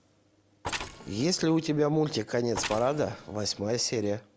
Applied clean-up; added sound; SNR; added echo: none; Mechanisms; 12 dB; none.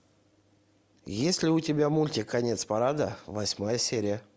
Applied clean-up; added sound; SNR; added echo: none; none; none; none.